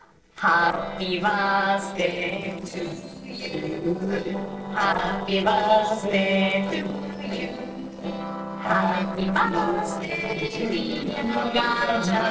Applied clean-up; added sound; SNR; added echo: neural separator model SepFormer DNS4.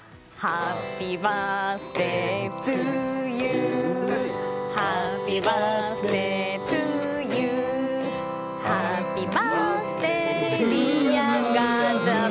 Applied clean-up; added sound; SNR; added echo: none; none; none; none.